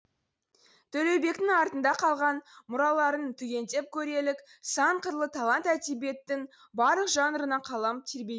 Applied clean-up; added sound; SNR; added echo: none; none; none; none.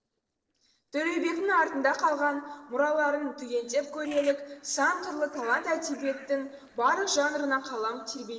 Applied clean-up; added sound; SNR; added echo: neural separator model SepFormer DNS4.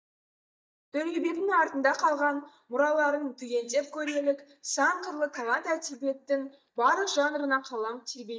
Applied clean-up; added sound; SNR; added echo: neural mask model DeepFilterNet 3.